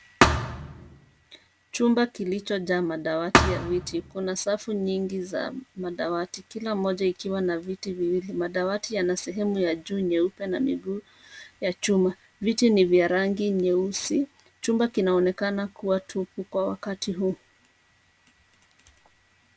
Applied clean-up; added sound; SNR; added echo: none; Thump, thud; -1 dB; none.